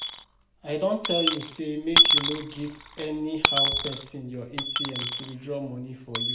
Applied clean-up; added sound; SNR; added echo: none; Coin (dropping) / Dishes, pots, and pans; -5 dB; reverberation time 0.5 s.